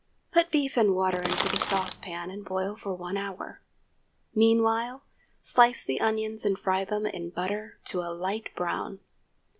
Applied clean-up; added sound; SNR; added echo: none; Crackle; 2 dB; none.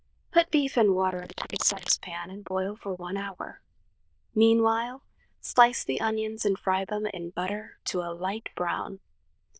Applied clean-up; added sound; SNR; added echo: neural diffusion model UNIVERSE++.